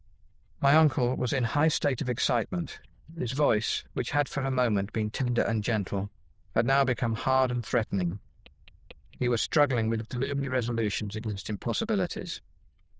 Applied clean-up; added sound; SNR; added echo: neural diffusion model UNIVERSE++.